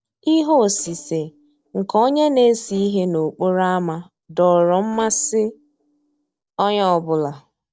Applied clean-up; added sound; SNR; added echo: neural separator model SepFormer DNS4.